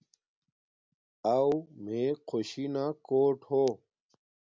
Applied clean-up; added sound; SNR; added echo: none; none; none; none.